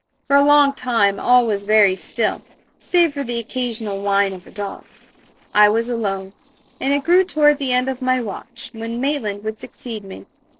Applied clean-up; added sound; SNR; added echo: neural separator model SepFormer DNS4.